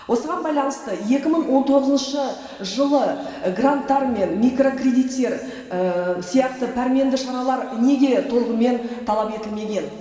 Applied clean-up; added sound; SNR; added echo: none; none; none; reverberation time 2.1 s.